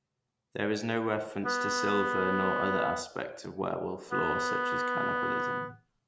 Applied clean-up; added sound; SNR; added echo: none; Wind instrument, woodwind instrument; -2 dB; none.